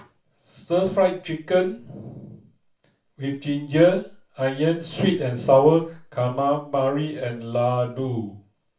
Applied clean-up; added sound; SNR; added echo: none; none; none; reverberation time 0.3 s.